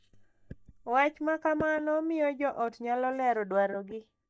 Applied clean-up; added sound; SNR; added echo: neural mask model DeepFilterNet 3.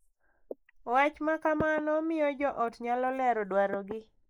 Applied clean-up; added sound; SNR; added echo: neural mask model Resemble Enhance denoiser.